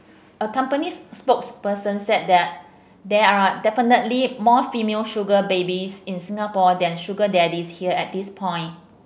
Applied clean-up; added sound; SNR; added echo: none; none; none; none.